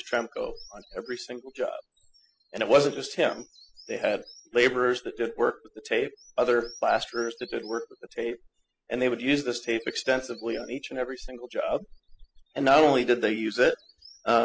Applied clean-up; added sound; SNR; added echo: classical method spectral subtraction.